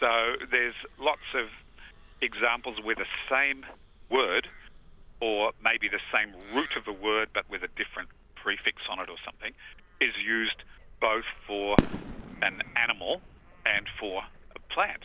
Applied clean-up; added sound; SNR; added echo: none; Fireworks; 2 dB; none.